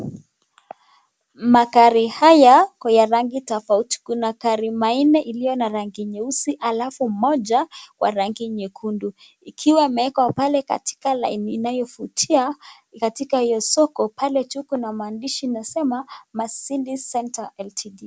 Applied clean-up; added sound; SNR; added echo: none; none; none; none.